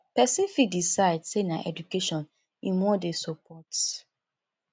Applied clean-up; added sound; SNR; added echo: none; none; none; none.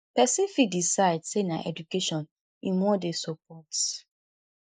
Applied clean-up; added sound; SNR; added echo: neural mask model Resemble Enhance denoiser.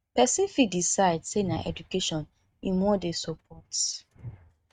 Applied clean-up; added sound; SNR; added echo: neural mask model RNNoise.